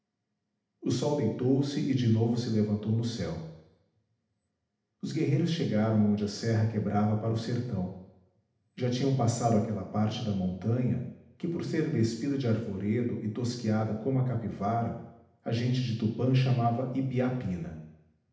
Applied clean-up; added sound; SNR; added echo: none; none; none; reverberation time 0.8 s.